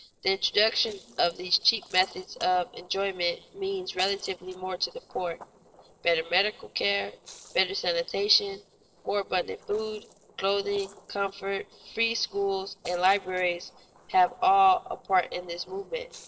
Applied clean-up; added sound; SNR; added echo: neural separator model SepFormer DNS4.